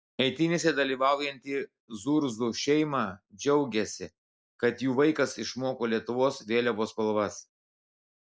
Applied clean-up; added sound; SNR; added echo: none; none; none; none.